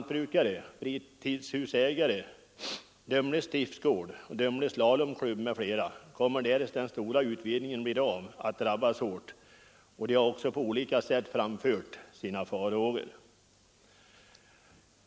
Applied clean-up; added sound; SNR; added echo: none; none; none; none.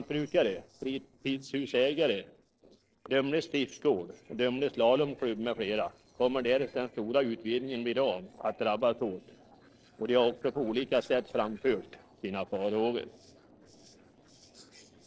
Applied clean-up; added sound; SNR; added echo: neural separator model SepFormer DNS4.